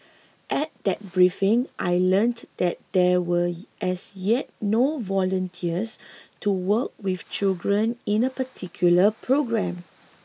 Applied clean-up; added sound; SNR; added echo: none; none; none; none.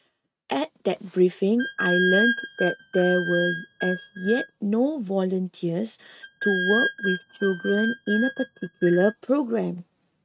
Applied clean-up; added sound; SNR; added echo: neural mask model RNNoise.